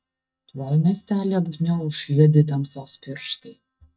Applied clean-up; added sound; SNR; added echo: neural mask model DeepFilterNet 3.